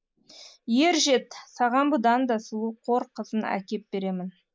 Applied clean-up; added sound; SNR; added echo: neural mask model Resemble Enhance denoiser.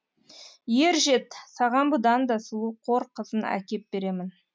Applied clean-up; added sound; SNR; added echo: none; none; none; none.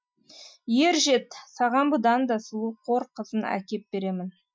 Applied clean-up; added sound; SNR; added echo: classical method Wiener filter.